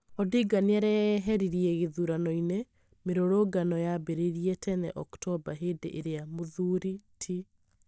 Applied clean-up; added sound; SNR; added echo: neural mask model DeepFilterNet 3.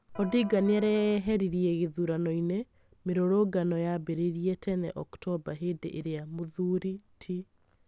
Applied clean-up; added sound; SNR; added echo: none; Electric guitar; 17 dB; none.